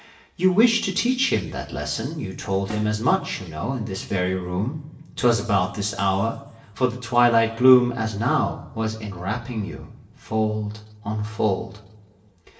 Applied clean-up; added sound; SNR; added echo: none; Snare drum; 19 dB; reverberation time 0.9 s.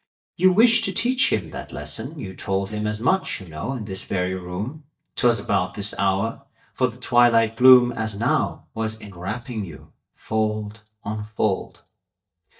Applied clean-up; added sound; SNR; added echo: neural mask model DeepFilterNet 3.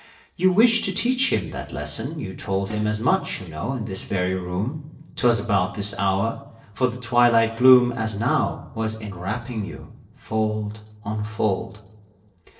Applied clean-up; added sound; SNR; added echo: neural separator model SepFormer DNS4.